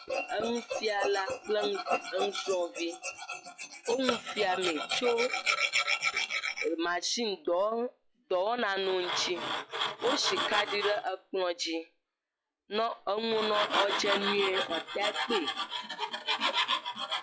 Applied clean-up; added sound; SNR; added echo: classical method log-MMSE.